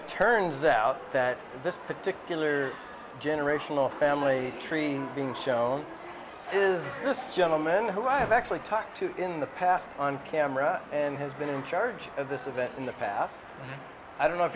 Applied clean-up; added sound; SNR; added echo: none; none; none; none.